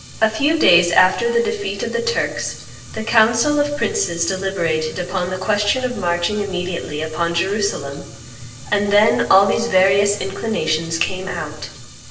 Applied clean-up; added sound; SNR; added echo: none; Fire; 17 dB; reverberation time 0.8 s.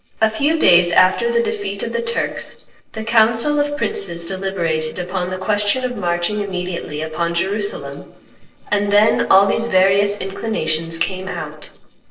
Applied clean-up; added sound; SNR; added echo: neural separator model SepFormer DNS4.